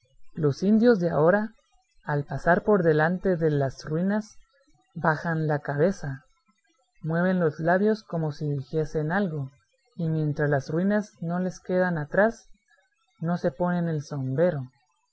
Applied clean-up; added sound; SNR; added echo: none; none; none; none.